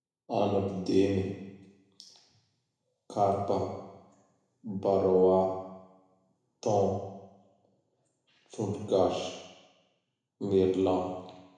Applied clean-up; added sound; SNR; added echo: none; none; none; reverberation time 1.0 s.